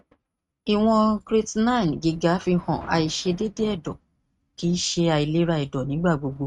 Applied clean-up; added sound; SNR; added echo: neural mask model RNNoise.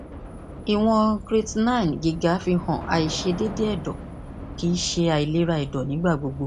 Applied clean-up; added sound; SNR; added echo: none; Subway, metro, underground / Train; 12 dB; none.